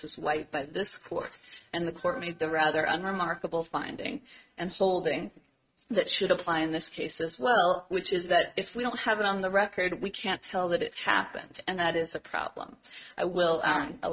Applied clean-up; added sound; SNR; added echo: neural mask model RNNoise.